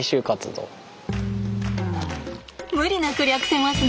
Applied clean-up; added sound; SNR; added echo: none; none; none; none.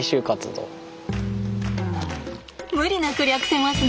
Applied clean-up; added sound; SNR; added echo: none; Acoustic guitar; 18 dB; none.